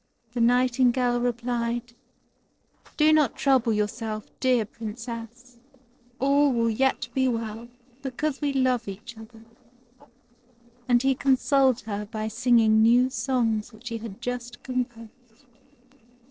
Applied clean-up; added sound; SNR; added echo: neural separator model SepFormer DNS4.